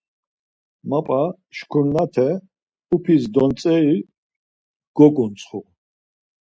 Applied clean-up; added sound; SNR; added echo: none; none; none; none.